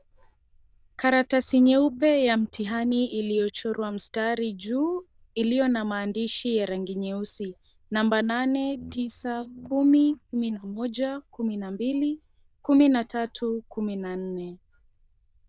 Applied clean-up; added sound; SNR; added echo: neural diffusion model UNIVERSE++.